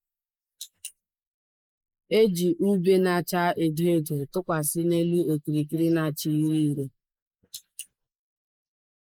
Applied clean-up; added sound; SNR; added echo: neural mask model Resemble Enhance denoiser.